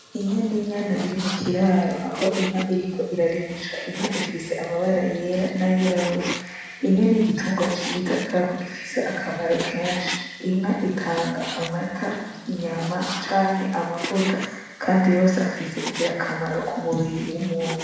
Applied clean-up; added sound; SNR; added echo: none; Frying (food); 12 dB; reverberation time 1.1 s.